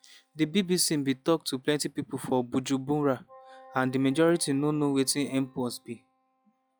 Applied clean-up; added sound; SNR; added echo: classical method log-MMSE.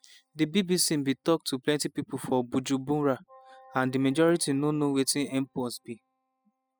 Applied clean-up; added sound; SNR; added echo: classical method spectral subtraction.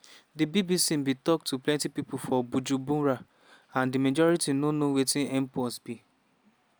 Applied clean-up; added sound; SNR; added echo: none; none; none; none.